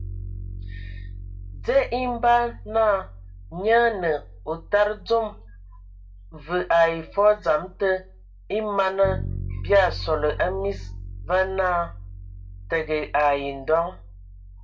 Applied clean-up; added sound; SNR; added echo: none; Bass guitar; 11 dB; reverberation time 0.2 s.